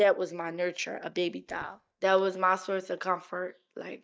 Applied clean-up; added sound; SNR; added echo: neural mask model DeepFilterNet 3.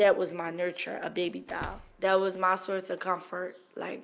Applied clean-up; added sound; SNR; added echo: none; Slam; 19 dB; none.